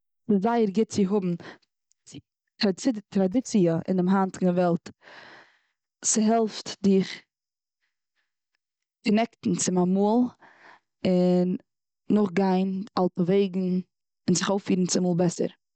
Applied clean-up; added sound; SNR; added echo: neural mask model DeepFilterNet 3.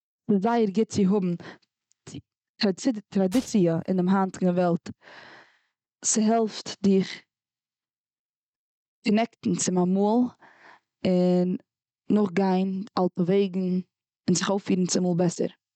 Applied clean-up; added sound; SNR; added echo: neural mask model RNNoise.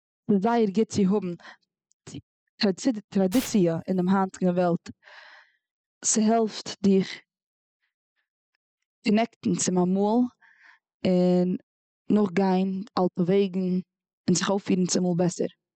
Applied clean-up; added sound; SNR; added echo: classical method spectral subtraction.